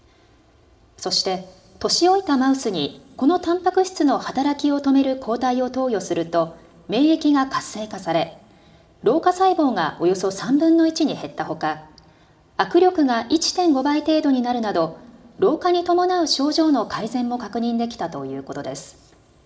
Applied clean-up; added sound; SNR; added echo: none; none; none; reverberation time 1.3 s.